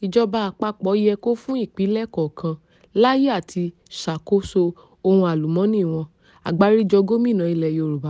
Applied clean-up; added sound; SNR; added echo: none; none; none; none.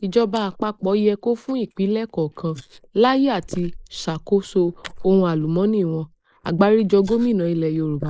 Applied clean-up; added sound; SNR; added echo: neural mask model Resemble Enhance denoiser.